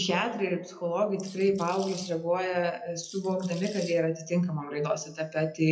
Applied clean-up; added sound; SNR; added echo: classical method WPE with log-MMSE.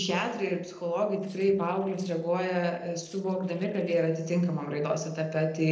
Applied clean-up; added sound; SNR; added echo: neural separator model SepFormer DNS4.